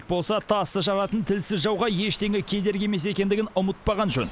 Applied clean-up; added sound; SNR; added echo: none; none; none; none.